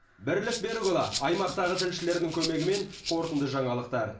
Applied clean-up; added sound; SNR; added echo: none; Rattle (instrument); 10 dB; reverberation time 0.4 s.